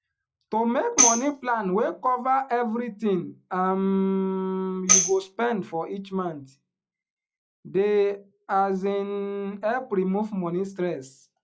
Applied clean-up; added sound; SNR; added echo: classical method log-MMSE.